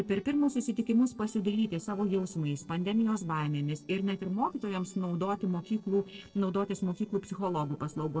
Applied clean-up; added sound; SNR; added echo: neural separator model SepFormer DNS4.